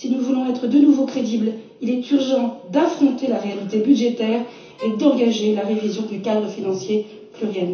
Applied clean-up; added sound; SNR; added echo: none; Bowed string instrument; 19 dB; reverberation time 0.9 s.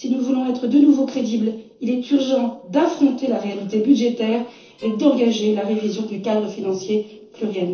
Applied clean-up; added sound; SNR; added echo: neural separator model SepFormer DNS4.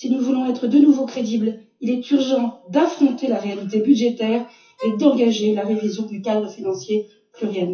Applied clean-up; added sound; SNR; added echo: classical method WPE with log-MMSE.